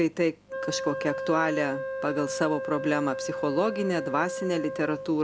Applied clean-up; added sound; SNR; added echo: none; Wind instrument, woodwind instrument; 6 dB; none.